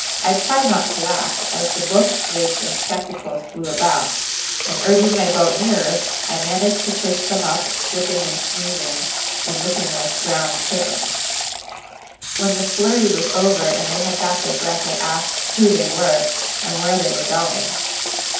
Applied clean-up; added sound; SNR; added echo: none; Water tap, faucet / Water; 1 dB; reverberation time 0.6 s.